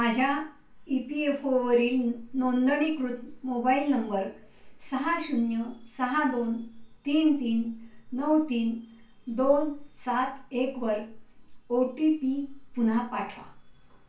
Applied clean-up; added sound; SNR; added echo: none; none; none; reverberation time 0.3 s.